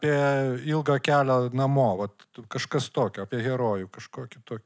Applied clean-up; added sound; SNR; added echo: none; none; none; none.